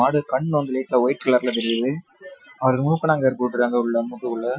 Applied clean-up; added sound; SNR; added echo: classical method Wiener filter.